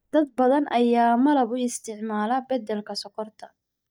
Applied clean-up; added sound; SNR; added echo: neural mask model DeepFilterNet 3.